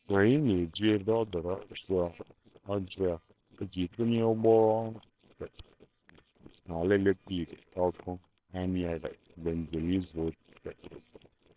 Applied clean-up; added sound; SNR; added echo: neural separator model SepFormer WHAMR!.